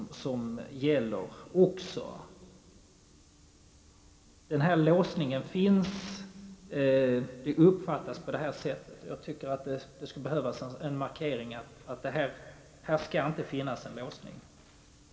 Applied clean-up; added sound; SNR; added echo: none; none; none; reverberation time 1.7 s.